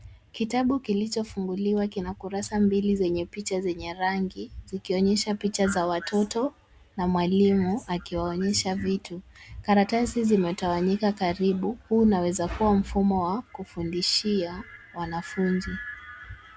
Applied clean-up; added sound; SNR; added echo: none; none; none; none.